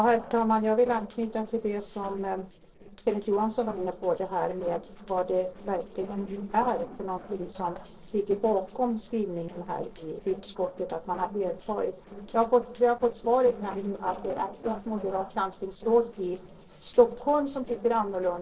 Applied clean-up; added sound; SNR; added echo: neural separator model SepFormer DNS4.